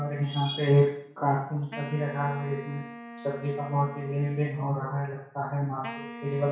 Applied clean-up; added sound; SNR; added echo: none; Wind instrument, woodwind instrument; 15 dB; reverberation time 0.6 s.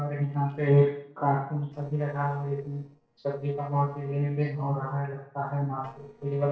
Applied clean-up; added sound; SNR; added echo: neural separator model SepFormer DNS4.